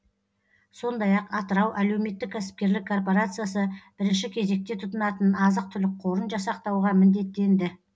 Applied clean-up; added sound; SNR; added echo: none; none; none; none.